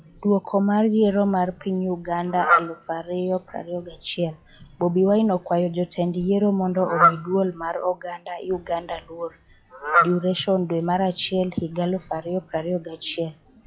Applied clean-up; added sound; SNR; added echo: classical method log-MMSE.